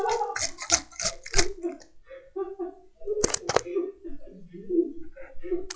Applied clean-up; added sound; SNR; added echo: classical method WPE with log-MMSE.